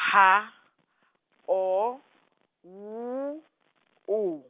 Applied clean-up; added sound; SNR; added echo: none; none; none; none.